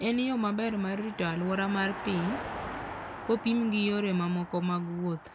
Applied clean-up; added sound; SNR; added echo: none; Car passing by; 11 dB; none.